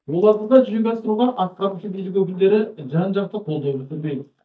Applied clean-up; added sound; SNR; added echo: neural mask model DeepFilterNet 3.